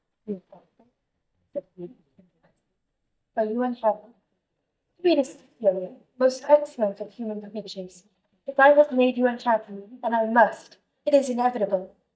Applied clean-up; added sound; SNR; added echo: neural mask model DeepFilterNet 3.